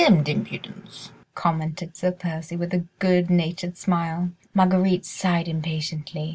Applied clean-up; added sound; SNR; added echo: none; none; none; none.